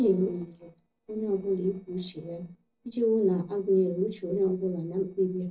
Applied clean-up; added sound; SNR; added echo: neural separator model SepFormer DNS4.